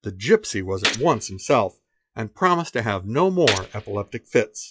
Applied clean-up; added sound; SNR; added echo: classical method log-MMSE.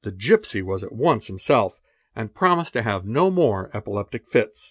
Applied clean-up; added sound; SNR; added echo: none; none; none; none.